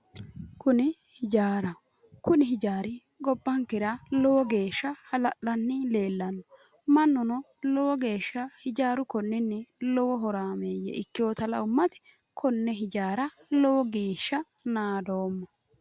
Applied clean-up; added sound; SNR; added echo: none; none; none; none.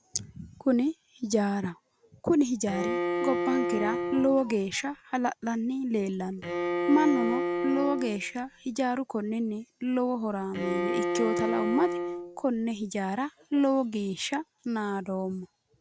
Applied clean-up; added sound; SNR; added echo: none; Bowed string instrument; 2 dB; none.